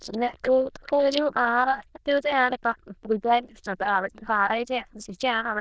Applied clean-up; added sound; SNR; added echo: neural diffusion model UNIVERSE++.